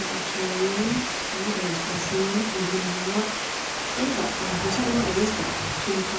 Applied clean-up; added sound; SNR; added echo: none; Water; 0 dB; reverberation time 0.6 s.